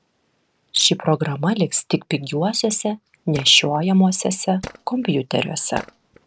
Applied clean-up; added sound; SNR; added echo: neural separator model SepFormer DNS4.